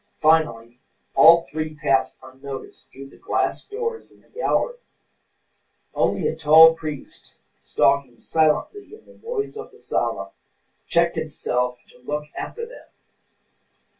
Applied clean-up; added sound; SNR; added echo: none; none; none; reverberation time 0.2 s.